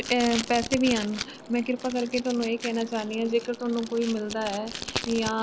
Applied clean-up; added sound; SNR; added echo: none; Packing tape, duct tape; 10 dB; none.